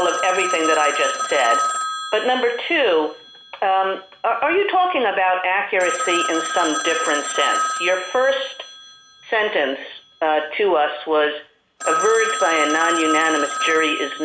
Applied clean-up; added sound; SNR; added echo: none; Telephone; 5 dB; none.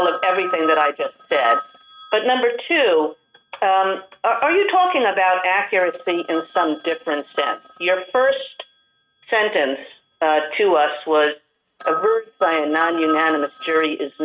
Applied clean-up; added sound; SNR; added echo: neural mask model RNNoise.